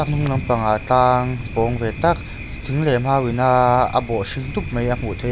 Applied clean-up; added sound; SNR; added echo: none; Thunder; 11 dB; none.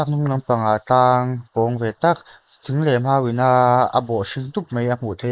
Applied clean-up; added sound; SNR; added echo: neural mask model Resemble Enhance denoiser.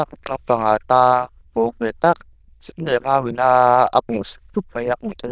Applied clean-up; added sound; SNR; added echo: neural diffusion model UNIVERSE++.